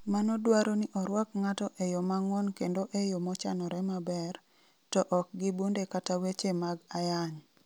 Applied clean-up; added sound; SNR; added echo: none; none; none; none.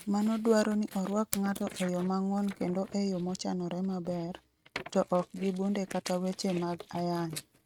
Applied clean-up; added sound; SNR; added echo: neural mask model RNNoise.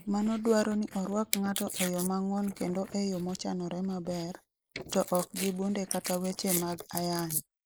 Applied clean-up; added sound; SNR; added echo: neural mask model Resemble Enhance denoiser.